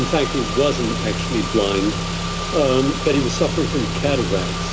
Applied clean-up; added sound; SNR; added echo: none; Engine / Car; 2 dB; none.